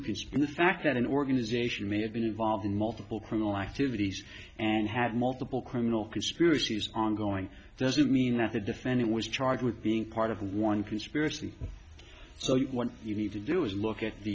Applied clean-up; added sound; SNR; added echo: none; none; none; none.